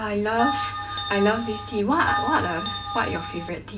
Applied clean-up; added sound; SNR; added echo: none; Bell; 4 dB; reverberation time 0.2 s.